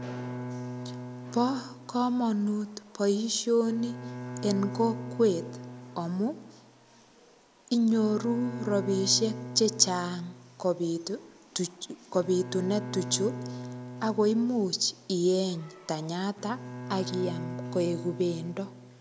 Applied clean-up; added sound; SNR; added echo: none; Bowed string instrument; 11 dB; none.